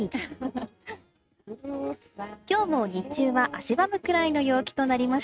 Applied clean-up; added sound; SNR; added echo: neural mask model RNNoise.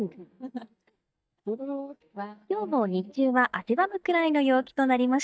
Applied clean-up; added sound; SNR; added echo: neural mask model DeepFilterNet 3.